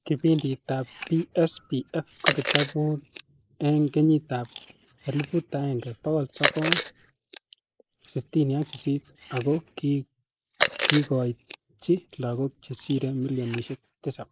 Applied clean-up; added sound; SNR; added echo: neural mask model Resemble Enhance denoiser.